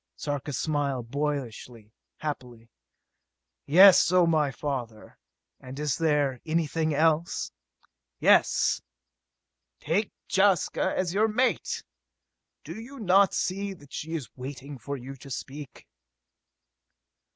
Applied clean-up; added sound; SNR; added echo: none; none; none; none.